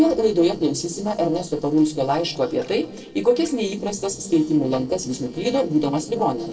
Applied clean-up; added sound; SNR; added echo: neural separator model SepFormer DNS4.